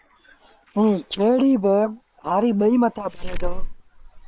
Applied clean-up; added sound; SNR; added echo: neural separator model SepFormer WHAM!.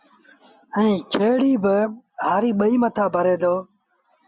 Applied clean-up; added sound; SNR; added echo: none; none; none; none.